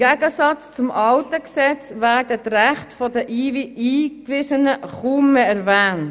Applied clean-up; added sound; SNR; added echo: none; none; none; none.